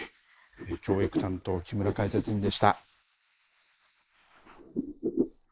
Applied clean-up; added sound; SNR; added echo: neural mask model Resemble Enhance denoiser.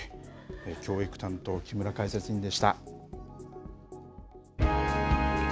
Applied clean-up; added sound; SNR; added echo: none; none; none; none.